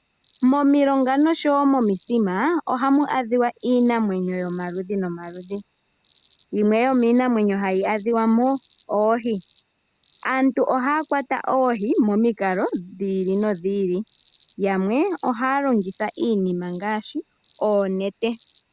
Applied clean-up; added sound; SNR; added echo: none; Cricket; 13 dB; none.